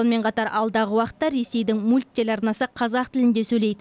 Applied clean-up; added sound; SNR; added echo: none; none; none; none.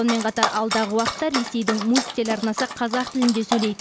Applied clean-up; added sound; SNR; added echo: none; Dog; 6 dB; none.